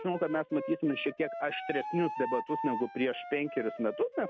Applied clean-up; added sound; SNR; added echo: none; Wind instrument, woodwind instrument; 8 dB; none.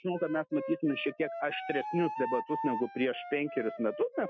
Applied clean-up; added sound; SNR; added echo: classical method Wiener filter.